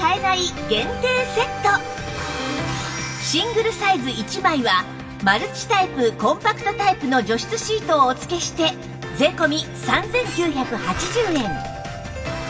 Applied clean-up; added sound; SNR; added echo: none; Squeak; 12 dB; reverberation time 0.6 s.